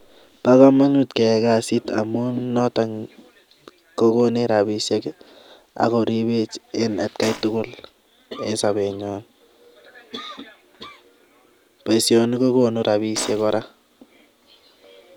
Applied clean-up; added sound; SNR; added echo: none; Fart; 12 dB; none.